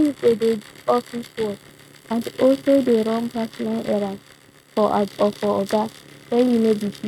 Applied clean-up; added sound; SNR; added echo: neural mask model RNNoise.